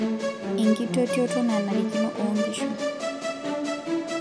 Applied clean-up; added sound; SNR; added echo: none; Musical instrument; 0 dB; none.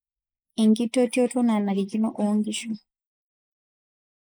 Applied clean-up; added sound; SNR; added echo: neural mask model Resemble Enhance denoiser.